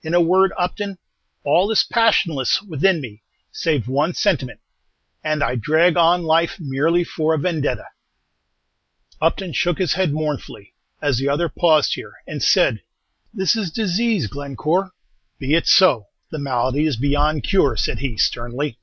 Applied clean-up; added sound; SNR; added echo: none; none; none; none.